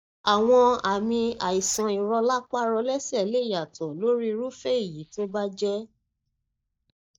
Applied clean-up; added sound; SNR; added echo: neural mask model DeepFilterNet 3.